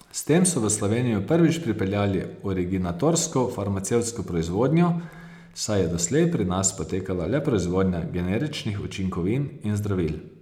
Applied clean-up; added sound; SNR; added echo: none; none; none; none.